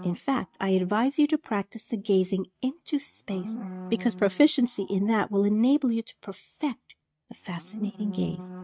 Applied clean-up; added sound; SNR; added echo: neural mask model RNNoise.